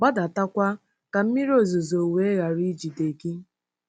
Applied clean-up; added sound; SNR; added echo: none; none; none; none.